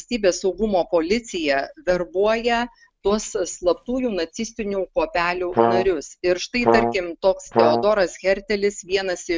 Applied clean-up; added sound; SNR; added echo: none; Brass instrument; -2 dB; none.